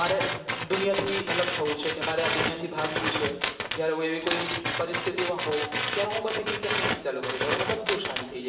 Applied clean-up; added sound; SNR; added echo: none; Tools; 1 dB; reverberation time 0.9 s.